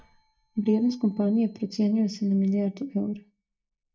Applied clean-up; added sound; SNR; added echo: neural mask model DeepFilterNet 3.